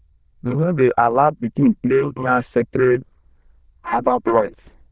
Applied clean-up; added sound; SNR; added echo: neural diffusion model UNIVERSE++.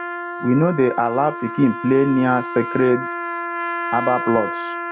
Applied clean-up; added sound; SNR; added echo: none; Trumpet; 7 dB; none.